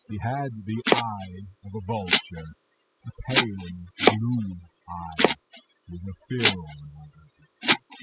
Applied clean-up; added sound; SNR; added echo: classical method spectral subtraction.